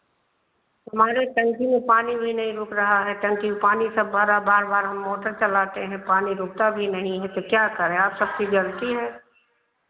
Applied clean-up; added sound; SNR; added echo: none; none; none; none.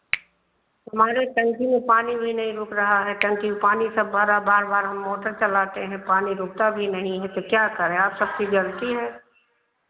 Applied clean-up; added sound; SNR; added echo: none; Finger snapping; 15 dB; none.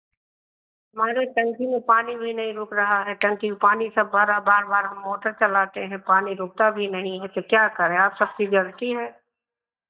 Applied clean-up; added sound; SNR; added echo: neural mask model DeepFilterNet 3.